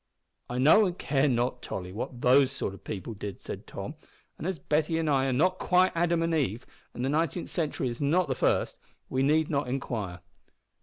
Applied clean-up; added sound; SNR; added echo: none; none; none; none.